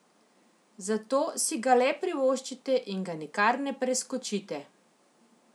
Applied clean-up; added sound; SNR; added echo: none; none; none; none.